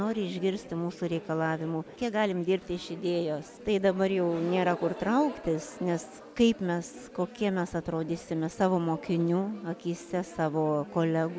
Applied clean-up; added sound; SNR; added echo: none; none; none; none.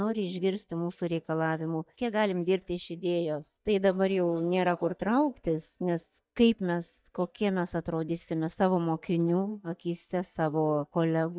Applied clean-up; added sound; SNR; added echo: neural mask model DeepFilterNet 3.